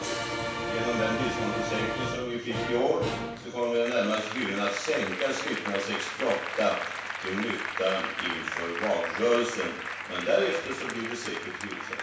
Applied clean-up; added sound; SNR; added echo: none; Applause; 4 dB; reverberation time 0.7 s.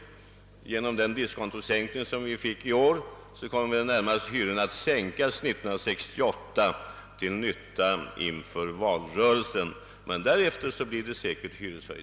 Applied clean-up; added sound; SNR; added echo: none; none; none; none.